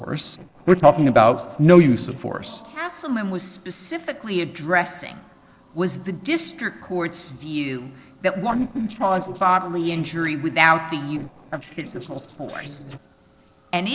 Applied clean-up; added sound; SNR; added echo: neural separator model SepFormer DNS4.